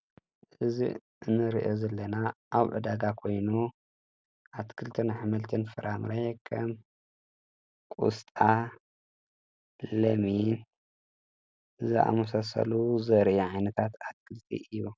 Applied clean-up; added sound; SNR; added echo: none; none; none; none.